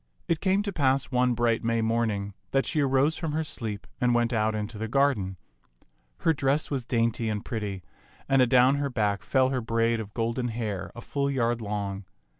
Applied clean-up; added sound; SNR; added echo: none; none; none; none.